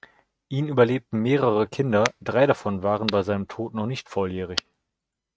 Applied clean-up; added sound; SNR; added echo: neural mask model RNNoise.